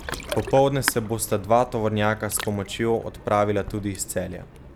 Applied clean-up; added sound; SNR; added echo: none; Ocean; 12 dB; none.